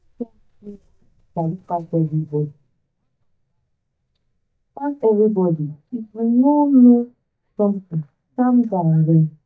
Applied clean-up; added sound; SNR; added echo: neural mask model DeepFilterNet 3.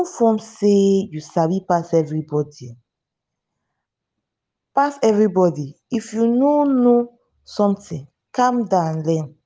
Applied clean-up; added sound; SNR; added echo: none; none; none; none.